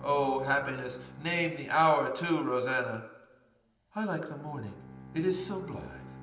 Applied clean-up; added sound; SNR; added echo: none; Bowed string instrument; 18 dB; reverberation time 1.6 s.